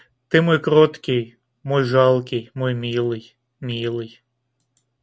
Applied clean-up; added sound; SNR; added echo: none; none; none; none.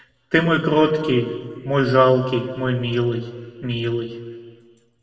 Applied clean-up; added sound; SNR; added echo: none; none; none; reverberation time 1.8 s.